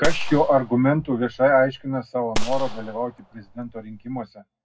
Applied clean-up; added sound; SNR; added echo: none; Gunshot, gunfire; 4 dB; reverberation time 0.3 s.